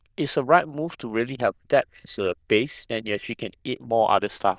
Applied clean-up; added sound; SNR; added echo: neural diffusion model UNIVERSE++.